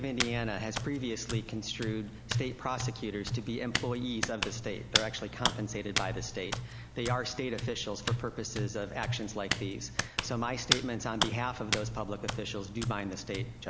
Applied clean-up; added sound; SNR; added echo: none; Hands; 0 dB; none.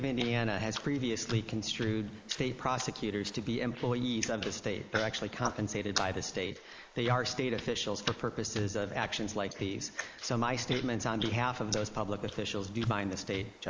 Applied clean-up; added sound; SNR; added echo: neural mask model Resemble Enhance denoiser.